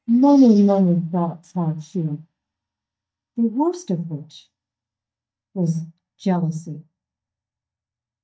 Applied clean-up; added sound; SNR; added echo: neural mask model DeepFilterNet 3.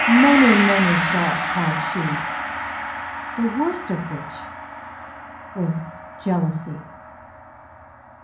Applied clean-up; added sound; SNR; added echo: none; Gong; 3 dB; reverberation time 0.6 s.